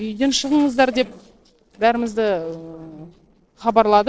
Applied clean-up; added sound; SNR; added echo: neural separator model SepFormer DNS4.